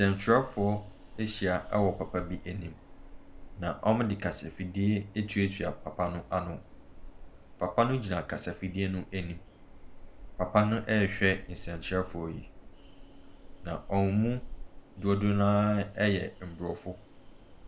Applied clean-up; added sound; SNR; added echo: none; Train; 15 dB; none.